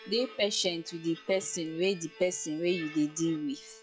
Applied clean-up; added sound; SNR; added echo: classical method log-MMSE.